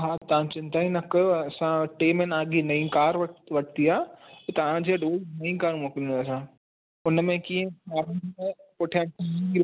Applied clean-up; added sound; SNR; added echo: none; none; none; none.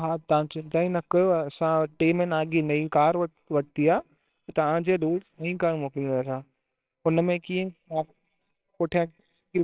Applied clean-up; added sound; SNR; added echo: neural separator model SepFormer WHAMR!.